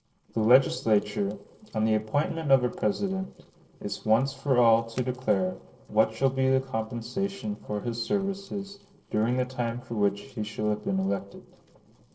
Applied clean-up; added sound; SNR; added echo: neural separator model SepFormer DNS4.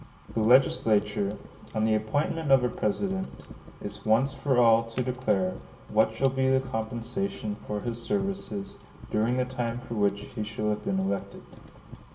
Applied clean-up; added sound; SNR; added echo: none; Fire; 17 dB; reverberation time 2.8 s.